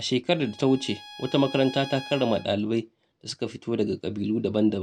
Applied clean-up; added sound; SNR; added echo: none; Bowed string instrument; 17 dB; none.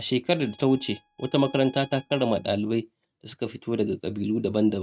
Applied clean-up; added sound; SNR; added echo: neural mask model RNNoise.